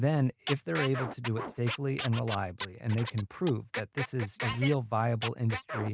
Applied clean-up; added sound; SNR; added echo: neural mask model RNNoise.